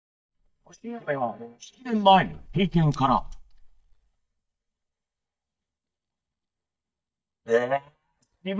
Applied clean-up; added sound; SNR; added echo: neural mask model DeepFilterNet 3.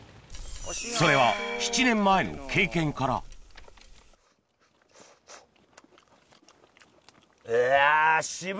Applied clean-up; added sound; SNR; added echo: none; none; none; none.